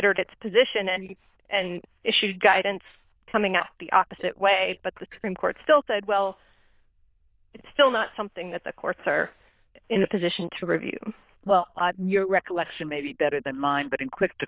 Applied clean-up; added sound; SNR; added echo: neural diffusion model UNIVERSE++.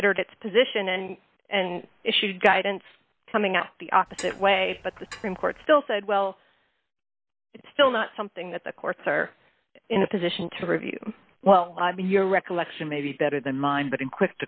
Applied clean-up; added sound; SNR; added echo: none; Clock; 19 dB; none.